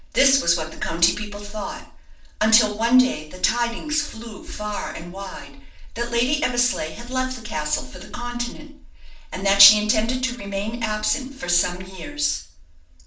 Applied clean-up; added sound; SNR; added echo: none; none; none; reverberation time 0.4 s.